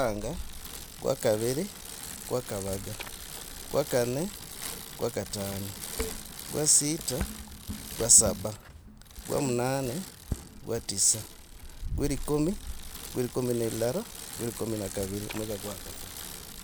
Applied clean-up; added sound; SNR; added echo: none; Bicycle; 8 dB; none.